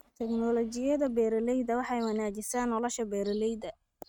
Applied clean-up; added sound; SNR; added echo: neural mask model RNNoise.